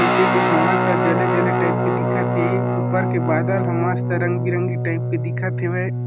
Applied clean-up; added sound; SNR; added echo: none; Guitar; -4 dB; none.